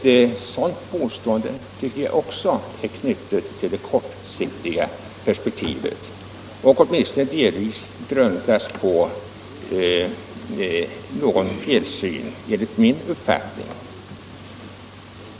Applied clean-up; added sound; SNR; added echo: none; none; none; none.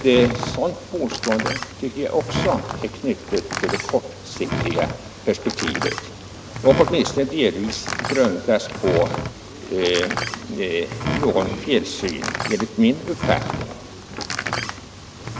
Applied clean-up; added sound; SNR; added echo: none; Door; 6 dB; none.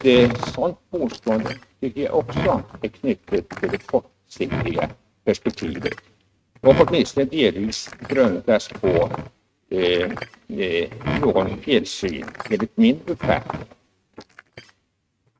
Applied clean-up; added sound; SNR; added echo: neural mask model RNNoise.